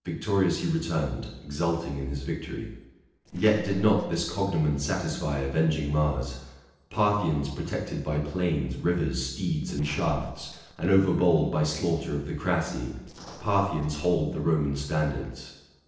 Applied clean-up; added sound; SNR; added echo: neural separator model SepFormer DNS4.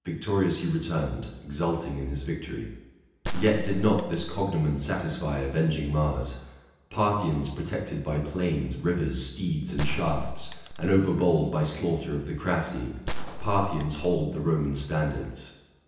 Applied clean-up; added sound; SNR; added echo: none; Gunshot, gunfire; 3 dB; reverberation time 0.9 s.